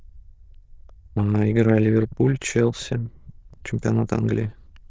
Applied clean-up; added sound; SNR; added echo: neural diffusion model UNIVERSE++.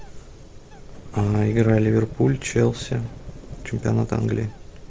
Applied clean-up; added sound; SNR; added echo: none; Engine starting / Car + Bird; 14 dB; none.